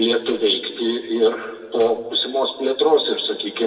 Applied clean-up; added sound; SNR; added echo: none; Tambourine; 13 dB; reverberation time 1.4 s.